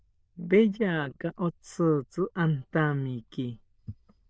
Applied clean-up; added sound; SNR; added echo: neural diffusion model UNIVERSE++.